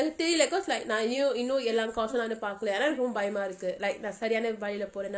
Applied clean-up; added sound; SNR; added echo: neural mask model Resemble Enhance denoiser.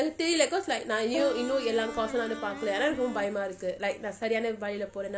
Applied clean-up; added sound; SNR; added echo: none; Electric guitar + Bowed string instrument; 9 dB; none.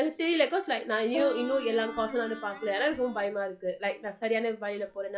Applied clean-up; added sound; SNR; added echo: classical method log-MMSE.